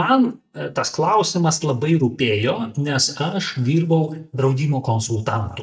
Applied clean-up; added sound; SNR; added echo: neural mask model DeepFilterNet 3.